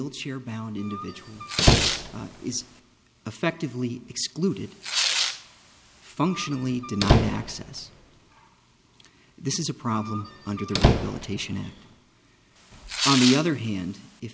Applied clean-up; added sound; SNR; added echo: none; Squeak + Tearing; -2 dB; none.